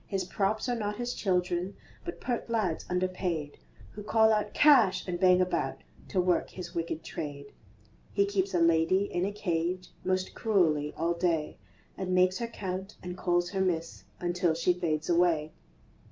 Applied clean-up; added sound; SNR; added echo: none; none; none; none.